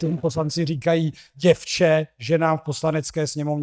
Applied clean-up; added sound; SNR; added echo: neural mask model DeepFilterNet 3.